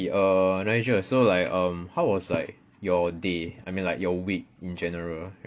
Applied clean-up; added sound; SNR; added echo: none; none; none; none.